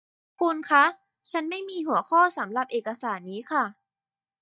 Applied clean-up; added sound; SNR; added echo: neural mask model DeepFilterNet 3.